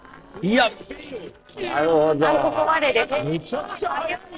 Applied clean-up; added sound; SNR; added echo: neural separator model SepFormer DNS4.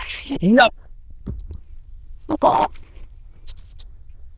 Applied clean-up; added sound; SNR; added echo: neural diffusion model UNIVERSE++.